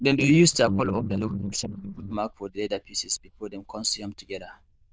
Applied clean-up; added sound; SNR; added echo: neural diffusion model UNIVERSE++.